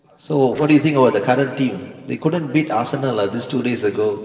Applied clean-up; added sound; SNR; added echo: neural separator model SepFormer DNS4.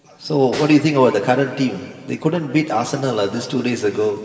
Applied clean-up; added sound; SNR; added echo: none; Snare drum; 20 dB; reverberation time 2.2 s.